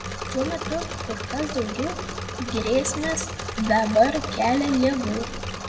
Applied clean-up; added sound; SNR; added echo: none; Engine / Mechanisms; 6 dB; reverberation time 1.1 s.